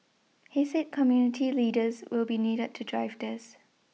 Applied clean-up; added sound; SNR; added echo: none; none; none; none.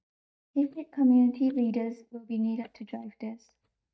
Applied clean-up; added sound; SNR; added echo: neural mask model DeepFilterNet 3.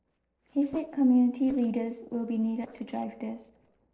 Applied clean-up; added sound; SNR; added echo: neural separator model SepFormer DNS4.